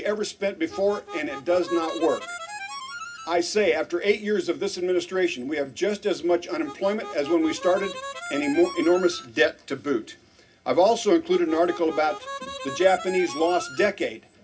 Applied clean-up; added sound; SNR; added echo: none; Harmonica; 12 dB; reverberation time 0.4 s.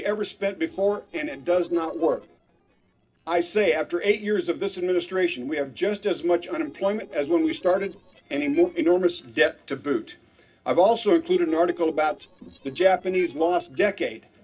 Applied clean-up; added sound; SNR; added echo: neural separator model SepFormer DNS4.